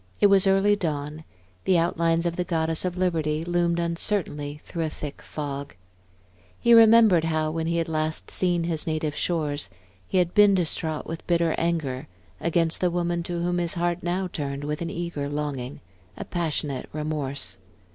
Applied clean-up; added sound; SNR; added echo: none; none; none; none.